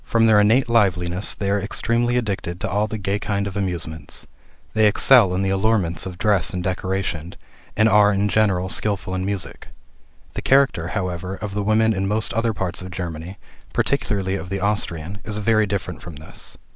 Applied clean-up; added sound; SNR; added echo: none; none; none; none.